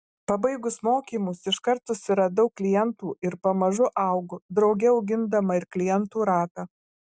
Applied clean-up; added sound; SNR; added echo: none; none; none; none.